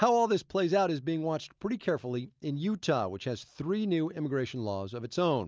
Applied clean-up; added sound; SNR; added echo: none; none; none; none.